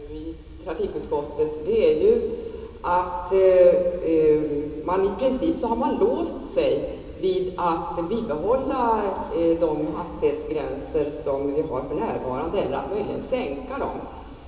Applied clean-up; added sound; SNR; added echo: none; none; none; reverberation time 2.5 s.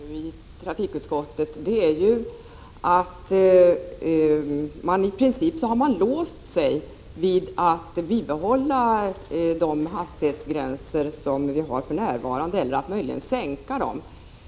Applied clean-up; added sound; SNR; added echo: none; none; none; none.